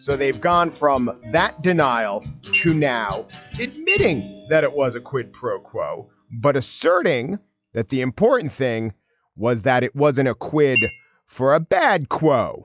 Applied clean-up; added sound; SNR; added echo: classical method log-MMSE.